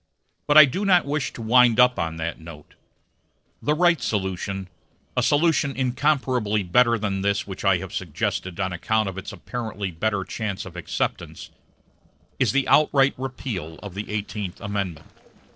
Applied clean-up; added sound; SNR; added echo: neural separator model SepFormer DNS4.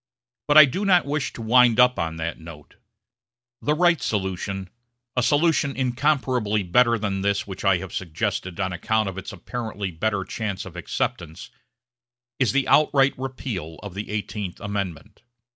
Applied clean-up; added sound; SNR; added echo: none; none; none; none.